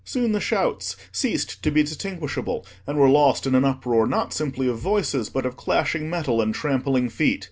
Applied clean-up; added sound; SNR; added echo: none; none; none; none.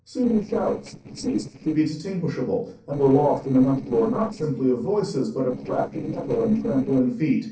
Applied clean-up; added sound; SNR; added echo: neural separator model SepFormer DNS4.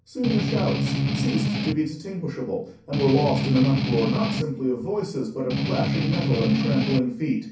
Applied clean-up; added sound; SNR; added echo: none; Strum; -2 dB; reverberation time 0.6 s.